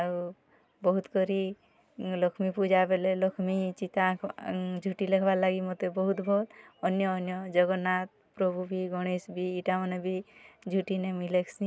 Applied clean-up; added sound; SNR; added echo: none; none; none; none.